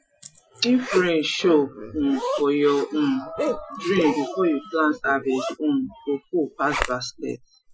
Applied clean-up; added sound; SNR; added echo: classical method Wiener filter.